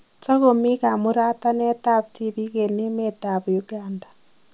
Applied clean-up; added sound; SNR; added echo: none; none; none; none.